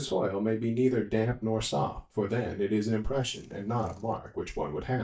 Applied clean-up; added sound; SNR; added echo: neural mask model DeepFilterNet 3.